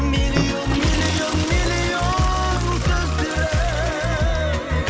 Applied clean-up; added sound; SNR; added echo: none; Toilet flush / Water; 10 dB; none.